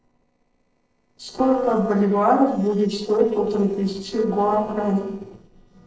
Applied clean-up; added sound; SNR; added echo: neural separator model SepFormer DNS4.